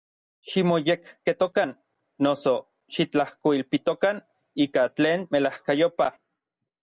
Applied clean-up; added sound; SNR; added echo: none; none; none; none.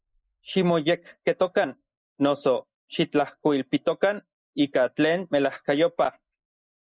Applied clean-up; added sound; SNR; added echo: neural mask model Resemble Enhance denoiser.